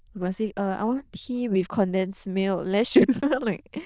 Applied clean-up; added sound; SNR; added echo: neural diffusion model UNIVERSE++.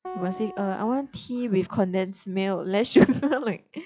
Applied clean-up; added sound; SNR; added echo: classical method log-MMSE.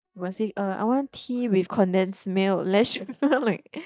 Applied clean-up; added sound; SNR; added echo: neural mask model DeepFilterNet 3.